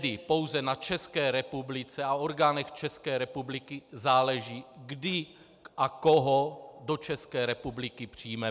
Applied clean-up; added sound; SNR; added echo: none; none; none; none.